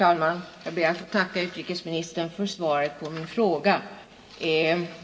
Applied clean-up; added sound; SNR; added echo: none; none; none; reverberation time 1.5 s.